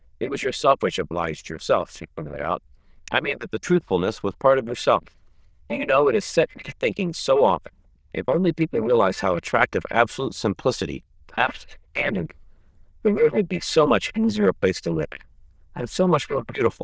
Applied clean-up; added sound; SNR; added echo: neural diffusion model UNIVERSE++.